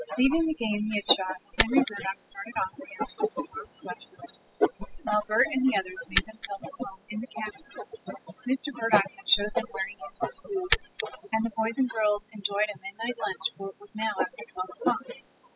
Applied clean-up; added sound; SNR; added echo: classical method spectral subtraction.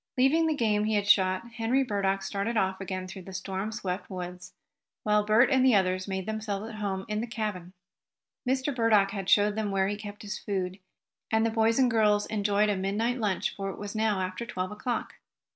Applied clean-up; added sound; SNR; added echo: none; none; none; none.